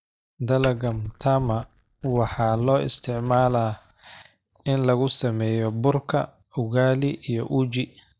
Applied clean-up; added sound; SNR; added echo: neural mask model DeepFilterNet 3.